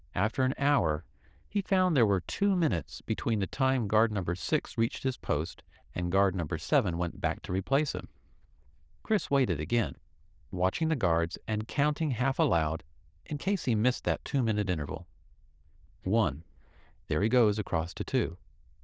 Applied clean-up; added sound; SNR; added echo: neural diffusion model UNIVERSE++.